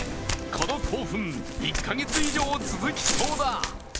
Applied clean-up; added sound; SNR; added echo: none; Domestic sounds, home sounds + Walk, footsteps / Bird; 2 dB; none.